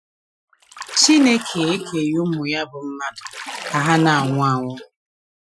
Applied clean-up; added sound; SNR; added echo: classical method Wiener filter.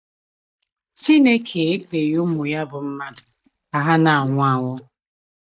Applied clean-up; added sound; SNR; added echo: neural mask model DeepFilterNet 3.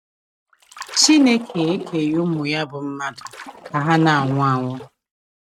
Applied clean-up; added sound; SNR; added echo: neural mask model RNNoise.